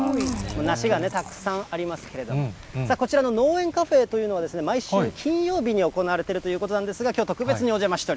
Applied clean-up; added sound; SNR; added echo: none; Chewing, mastication; 20 dB; none.